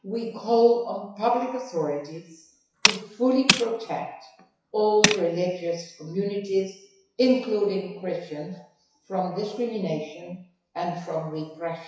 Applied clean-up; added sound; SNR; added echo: classical method WPE with log-MMSE.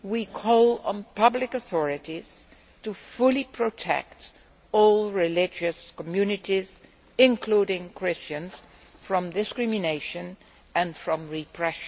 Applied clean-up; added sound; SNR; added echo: none; none; none; none.